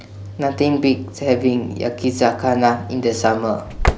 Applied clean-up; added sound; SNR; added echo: none; Slam / Engine; 9 dB; none.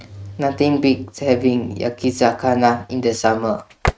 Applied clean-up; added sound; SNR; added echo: neural mask model RNNoise.